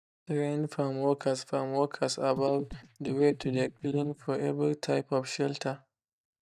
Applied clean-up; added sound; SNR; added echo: neural mask model DeepFilterNet 3.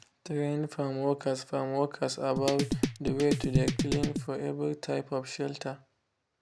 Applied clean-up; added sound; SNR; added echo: none; Drum kit; -2 dB; none.